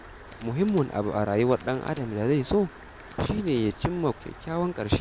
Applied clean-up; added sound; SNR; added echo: none; Tools + Stream; 18 dB; none.